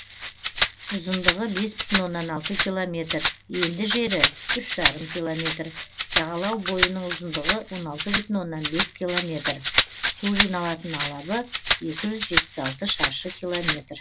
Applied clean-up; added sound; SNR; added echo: none; Rattle (instrument); -1 dB; none.